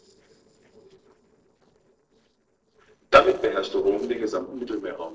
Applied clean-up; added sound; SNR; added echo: neural separator model SepFormer DNS4.